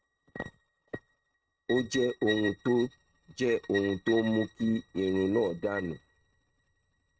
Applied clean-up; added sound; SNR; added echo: neural mask model RNNoise.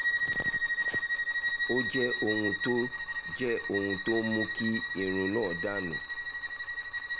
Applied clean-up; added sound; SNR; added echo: none; Bowed string instrument; -1 dB; none.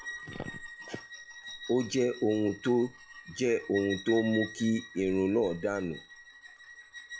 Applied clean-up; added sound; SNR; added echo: classical method log-MMSE.